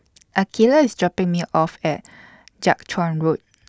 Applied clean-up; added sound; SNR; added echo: none; none; none; none.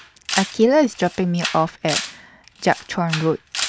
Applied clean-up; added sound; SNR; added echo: none; Camera; 9 dB; none.